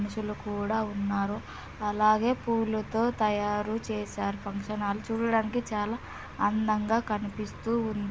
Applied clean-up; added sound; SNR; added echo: none; Mechanical fan; 20 dB; none.